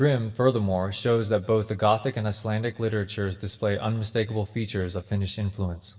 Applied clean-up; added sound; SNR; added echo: none; none; none; reverberation time 2.0 s.